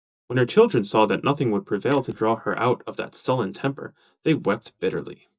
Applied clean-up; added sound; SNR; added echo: neural mask model DeepFilterNet 3.